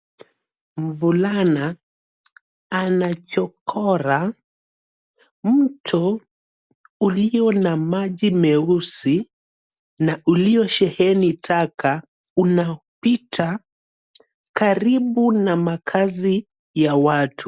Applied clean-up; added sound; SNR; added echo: none; none; none; none.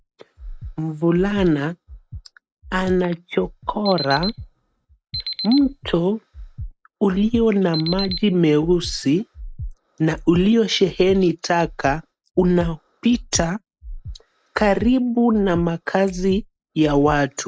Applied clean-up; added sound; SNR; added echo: neural mask model RNNoise.